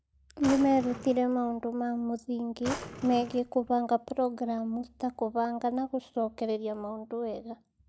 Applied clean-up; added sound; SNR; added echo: none; Drawer open or close; 11 dB; none.